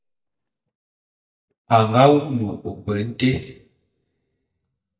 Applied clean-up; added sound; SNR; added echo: neural mask model DeepFilterNet 3.